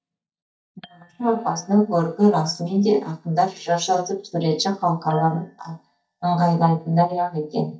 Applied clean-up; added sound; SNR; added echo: neural mask model DeepFilterNet 3.